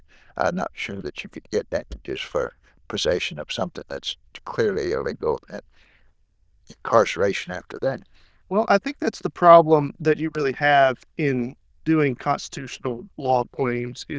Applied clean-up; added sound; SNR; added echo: neural diffusion model UNIVERSE++.